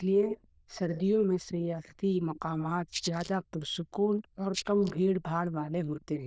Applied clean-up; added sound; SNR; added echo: neural diffusion model UNIVERSE++.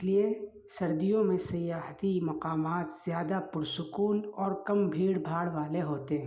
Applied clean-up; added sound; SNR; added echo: none; none; none; none.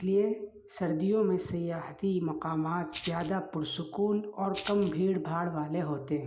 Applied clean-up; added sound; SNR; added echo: none; Rattle (instrument); 7 dB; none.